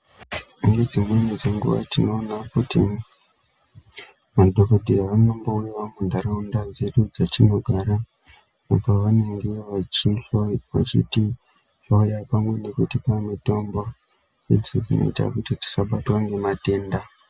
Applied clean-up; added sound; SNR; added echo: none; none; none; none.